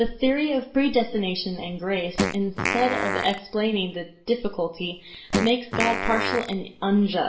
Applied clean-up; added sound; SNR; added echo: none; Fart; 4 dB; reverberation time 0.5 s.